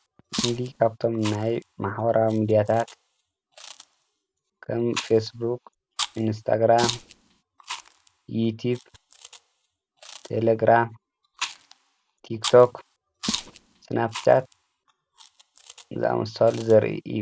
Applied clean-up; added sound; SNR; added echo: none; Chewing, mastication; 13 dB; none.